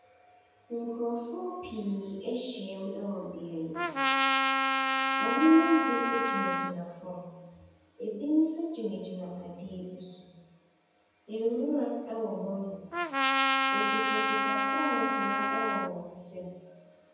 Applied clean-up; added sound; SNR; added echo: none; Trumpet; -4 dB; reverberation time 1.1 s.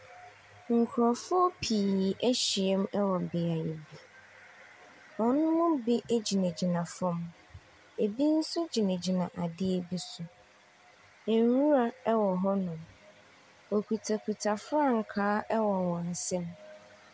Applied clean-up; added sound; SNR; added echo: none; none; none; none.